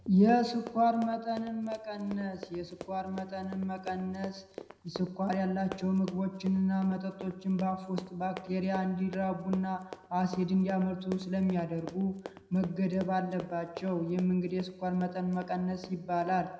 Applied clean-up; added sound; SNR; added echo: none; Run; 17 dB; reverberation time 0.8 s.